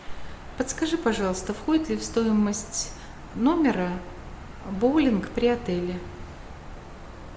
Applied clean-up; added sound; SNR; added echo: none; none; none; none.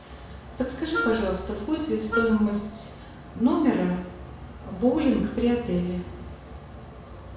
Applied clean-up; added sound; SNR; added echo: none; Wind instrument, woodwind instrument; 7 dB; reverberation time 0.6 s.